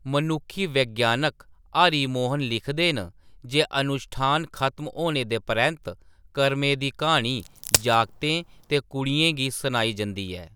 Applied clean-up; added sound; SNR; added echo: none; Crack; 6 dB; none.